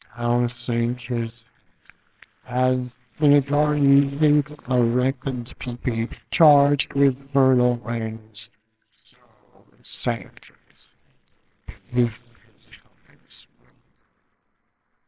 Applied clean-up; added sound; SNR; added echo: neural separator model SepFormer WHAMR!.